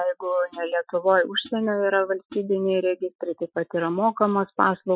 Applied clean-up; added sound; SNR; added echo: classical method Wiener filter.